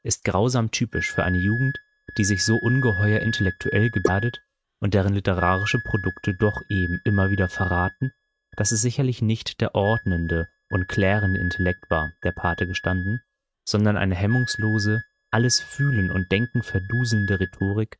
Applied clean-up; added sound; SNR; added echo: neural mask model RNNoise.